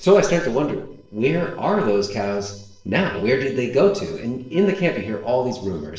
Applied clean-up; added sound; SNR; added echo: neural separator model SepFormer DNS4.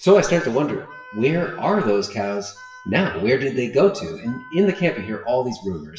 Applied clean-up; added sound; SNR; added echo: classical method WPE with log-MMSE.